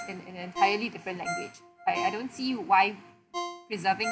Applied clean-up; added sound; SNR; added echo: none; Ringtone; 9 dB; none.